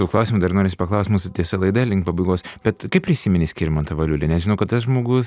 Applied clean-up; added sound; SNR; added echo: none; none; none; none.